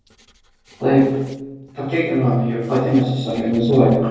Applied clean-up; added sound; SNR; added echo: neural separator model SepFormer DNS4.